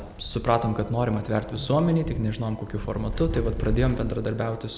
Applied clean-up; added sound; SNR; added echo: none; Wind; 8 dB; none.